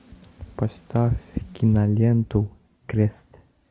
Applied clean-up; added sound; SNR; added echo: none; none; none; none.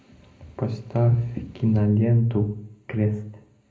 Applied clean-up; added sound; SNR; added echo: none; none; none; reverberation time 0.4 s.